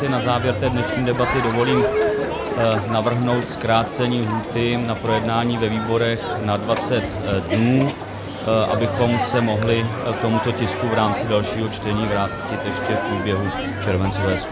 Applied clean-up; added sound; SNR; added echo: none; Crowd; 3 dB; none.